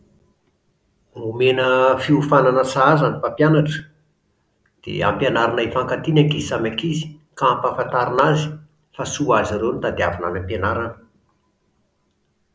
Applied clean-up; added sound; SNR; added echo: none; none; none; none.